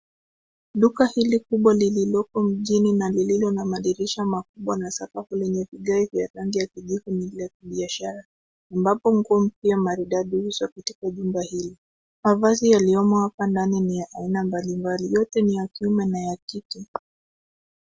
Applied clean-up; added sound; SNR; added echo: none; none; none; none.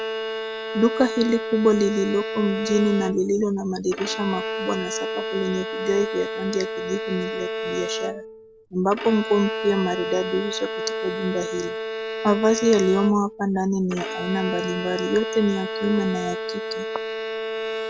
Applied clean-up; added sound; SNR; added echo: none; Bowed string instrument; 5 dB; none.